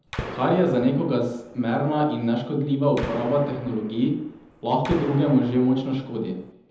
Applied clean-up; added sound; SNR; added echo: none; Gunshot, gunfire; 14 dB; reverberation time 0.8 s.